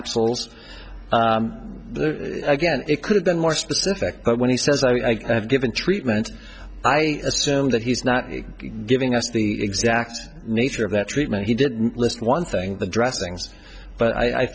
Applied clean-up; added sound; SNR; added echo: none; none; none; none.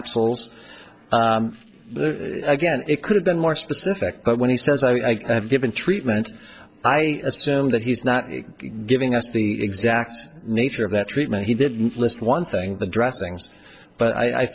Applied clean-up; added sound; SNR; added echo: neural separator model SepFormer DNS4.